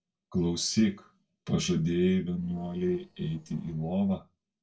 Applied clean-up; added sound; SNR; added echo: neural separator model SepFormer DNS4.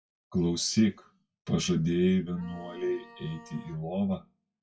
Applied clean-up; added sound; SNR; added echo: classical method WPE with log-MMSE.